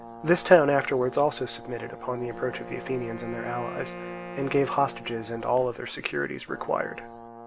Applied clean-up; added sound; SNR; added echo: none; Wind instrument, woodwind instrument + Brass instrument; 14 dB; none.